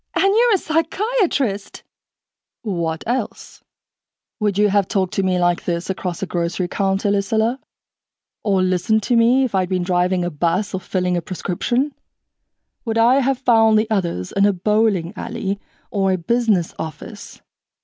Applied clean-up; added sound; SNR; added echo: none; none; none; none.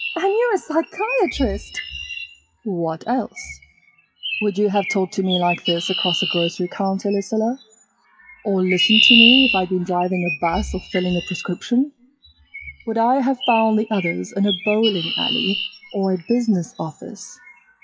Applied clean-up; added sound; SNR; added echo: classical method WPE with log-MMSE.